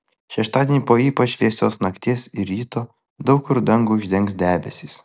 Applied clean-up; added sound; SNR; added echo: none; none; none; none.